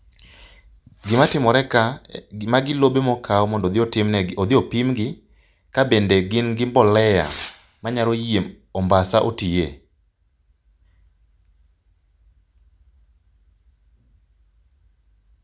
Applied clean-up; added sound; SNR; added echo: none; Fireworks; 17 dB; none.